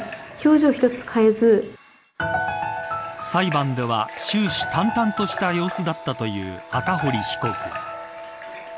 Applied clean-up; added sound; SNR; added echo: none; Water tap, faucet / Water; 17 dB; none.